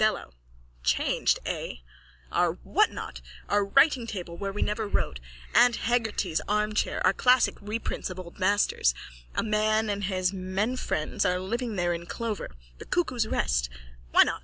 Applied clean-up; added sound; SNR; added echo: none; none; none; none.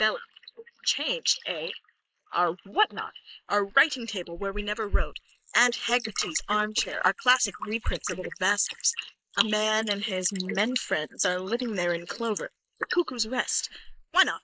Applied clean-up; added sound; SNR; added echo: neural mask model Resemble Enhance denoiser.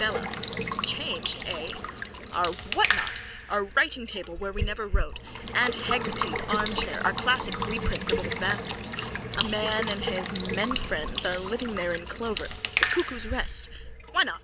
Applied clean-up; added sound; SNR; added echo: none; Water tap, faucet / Water / Liquid; 2 dB; none.